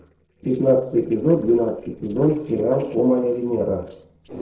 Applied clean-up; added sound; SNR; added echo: neural separator model SepFormer DNS4.